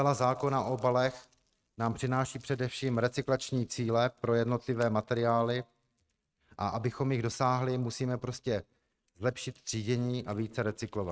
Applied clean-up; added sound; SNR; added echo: neural mask model RNNoise.